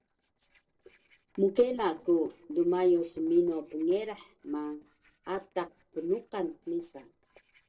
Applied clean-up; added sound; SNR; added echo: neural separator model SepFormer DNS4.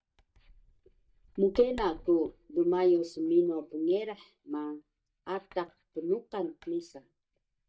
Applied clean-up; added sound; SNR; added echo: neural mask model DeepFilterNet 3.